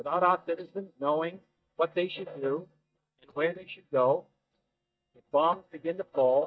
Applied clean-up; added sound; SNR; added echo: neural mask model DeepFilterNet 3.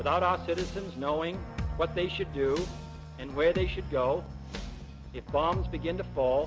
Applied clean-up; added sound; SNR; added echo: none; none; none; none.